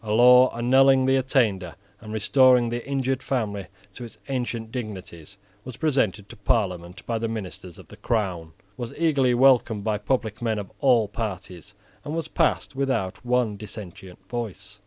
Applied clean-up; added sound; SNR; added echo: none; none; none; none.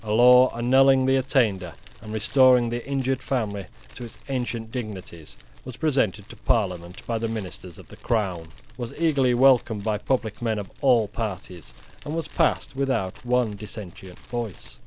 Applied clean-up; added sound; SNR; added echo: none; Fire; 19 dB; none.